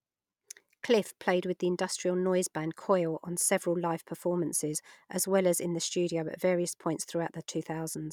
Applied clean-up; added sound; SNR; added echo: none; none; none; none.